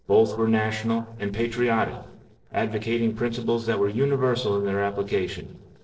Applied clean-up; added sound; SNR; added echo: neural separator model SepFormer DNS4.